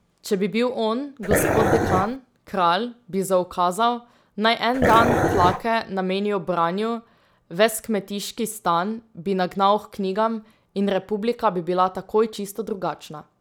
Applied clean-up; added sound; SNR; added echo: none; Dog; -2 dB; none.